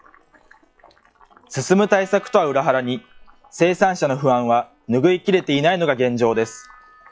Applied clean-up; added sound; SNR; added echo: classical method log-MMSE.